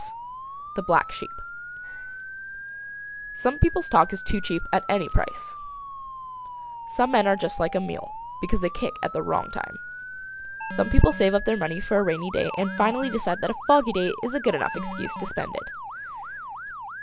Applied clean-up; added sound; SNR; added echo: none; Motor vehicle (road) / Siren + Alarm; 11 dB; none.